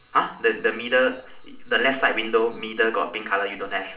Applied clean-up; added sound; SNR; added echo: none; none; none; reverberation time 0.4 s.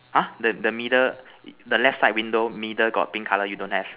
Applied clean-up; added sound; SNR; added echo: none; none; none; none.